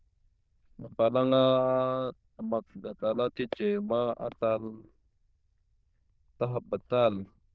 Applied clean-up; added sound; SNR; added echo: neural diffusion model UNIVERSE++.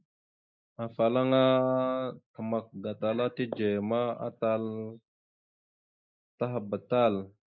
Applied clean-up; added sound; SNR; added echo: neural mask model Resemble Enhance denoiser.